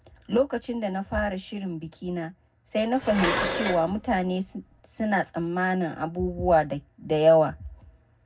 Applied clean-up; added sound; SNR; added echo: none; Dishes, pots, and pans; 5 dB; reverberation time 0.3 s.